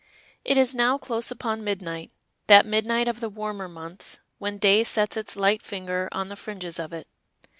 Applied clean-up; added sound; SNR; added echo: none; none; none; none.